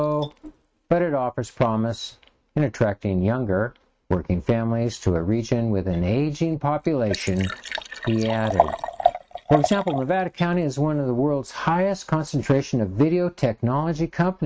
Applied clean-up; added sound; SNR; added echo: neural mask model RNNoise.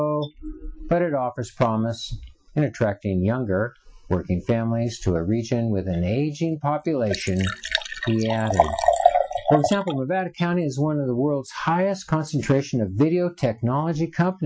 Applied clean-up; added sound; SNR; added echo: classical method Wiener filter.